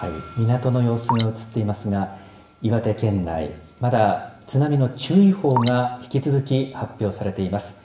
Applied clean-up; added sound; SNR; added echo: none; Drip; 11 dB; reverberation time 0.8 s.